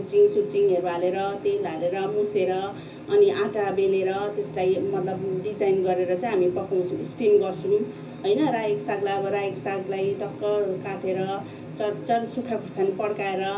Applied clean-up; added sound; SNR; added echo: none; none; none; reverberation time 0.4 s.